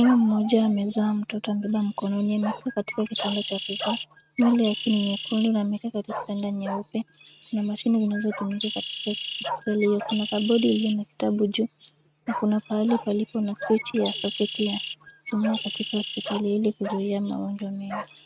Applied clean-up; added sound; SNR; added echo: neural mask model RNNoise.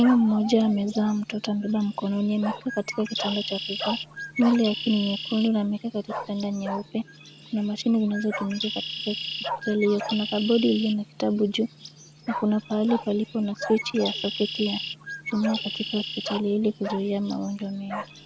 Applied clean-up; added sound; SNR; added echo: none; Bark + Bird; 10 dB; none.